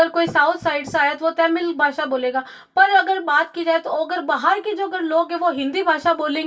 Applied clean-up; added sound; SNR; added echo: none; none; none; reverberation time 0.2 s.